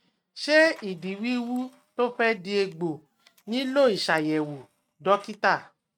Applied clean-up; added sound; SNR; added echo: neural mask model RNNoise.